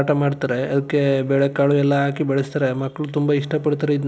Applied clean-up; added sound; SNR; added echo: none; none; none; none.